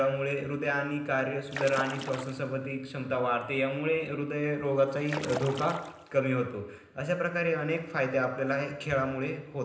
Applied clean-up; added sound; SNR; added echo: none; Splash, splatter; 9 dB; reverberation time 0.9 s.